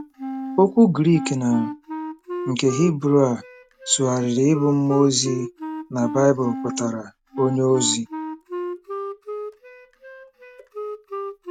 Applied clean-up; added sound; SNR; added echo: none; Wind instrument, woodwind instrument; 10 dB; none.